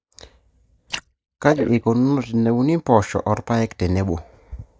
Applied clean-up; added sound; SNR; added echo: neural mask model DeepFilterNet 3.